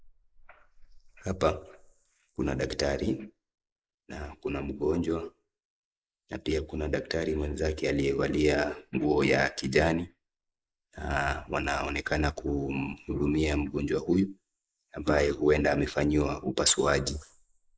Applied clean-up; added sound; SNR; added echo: neural mask model Resemble Enhance denoiser.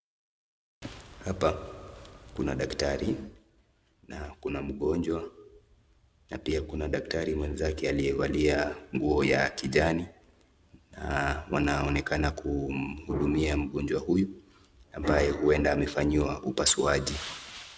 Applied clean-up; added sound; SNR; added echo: none; none; none; none.